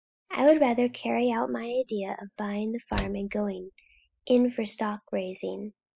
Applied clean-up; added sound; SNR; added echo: classical method spectral subtraction.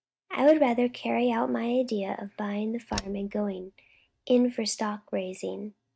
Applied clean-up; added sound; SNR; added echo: neural mask model RNNoise.